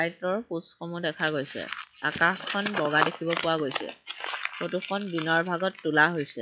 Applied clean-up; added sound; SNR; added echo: classical method log-MMSE.